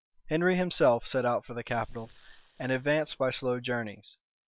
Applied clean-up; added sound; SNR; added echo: neural separator model SepFormer WHAM!.